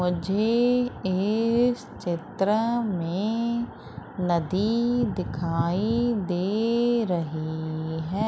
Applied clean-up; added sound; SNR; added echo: none; none; none; none.